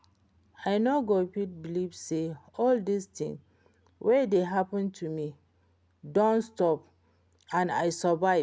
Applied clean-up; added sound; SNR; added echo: none; none; none; none.